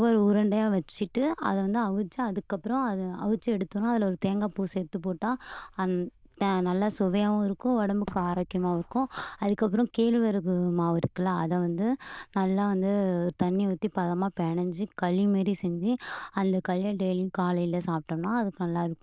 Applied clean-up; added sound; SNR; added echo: neural diffusion model UNIVERSE++.